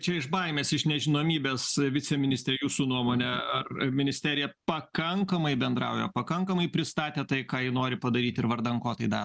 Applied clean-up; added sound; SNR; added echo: none; none; none; none.